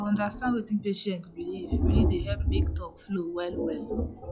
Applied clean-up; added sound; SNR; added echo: classical method log-MMSE.